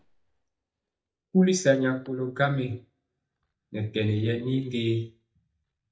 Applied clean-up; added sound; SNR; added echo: neural mask model DeepFilterNet 3.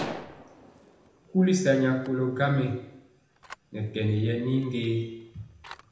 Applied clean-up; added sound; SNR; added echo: none; Gunshot, gunfire; 17 dB; reverberation time 0.8 s.